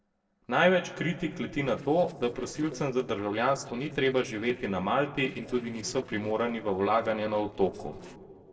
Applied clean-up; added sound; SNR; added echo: neural separator model SepFormer DNS4.